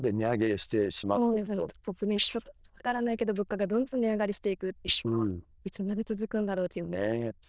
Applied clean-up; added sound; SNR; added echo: neural diffusion model UNIVERSE++.